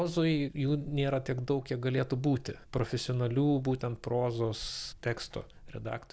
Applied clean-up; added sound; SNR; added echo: none; none; none; none.